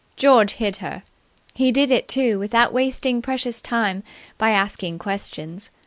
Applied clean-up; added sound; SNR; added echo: none; none; none; none.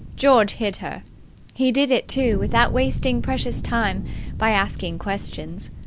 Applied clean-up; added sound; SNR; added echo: none; Fire; 6 dB; none.